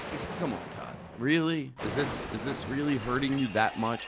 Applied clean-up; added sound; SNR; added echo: none; Explosion; 8 dB; none.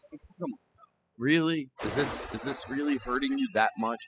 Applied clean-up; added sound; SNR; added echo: classical method spectral subtraction.